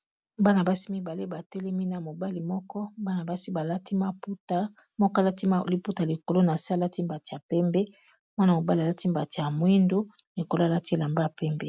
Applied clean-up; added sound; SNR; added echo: none; none; none; none.